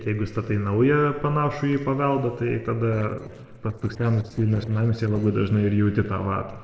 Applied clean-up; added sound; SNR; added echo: neural separator model SepFormer DNS4.